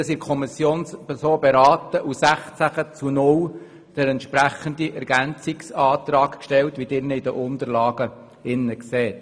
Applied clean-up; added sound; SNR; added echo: none; none; none; none.